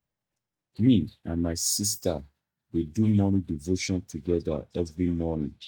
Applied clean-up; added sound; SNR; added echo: neural mask model DeepFilterNet 3.